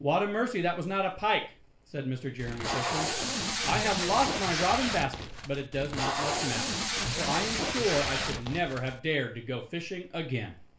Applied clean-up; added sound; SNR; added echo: none; Packing tape, duct tape; 1 dB; reverberation time 0.3 s.